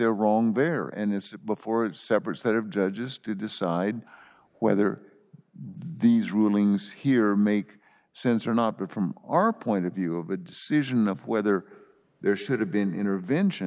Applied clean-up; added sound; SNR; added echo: none; none; none; none.